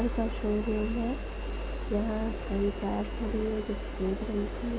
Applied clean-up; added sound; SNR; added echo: none; Engine; 3 dB; none.